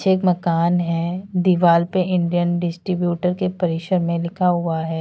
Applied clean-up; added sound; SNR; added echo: none; none; none; none.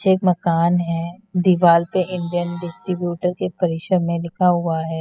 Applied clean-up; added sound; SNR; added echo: classical method spectral subtraction.